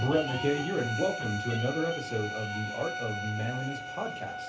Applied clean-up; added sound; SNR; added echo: none; Bowed string instrument; 5 dB; reverberation time 0.3 s.